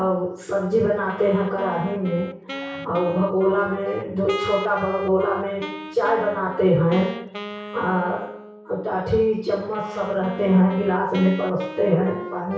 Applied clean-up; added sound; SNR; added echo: none; Wind instrument, woodwind instrument; 13 dB; reverberation time 0.6 s.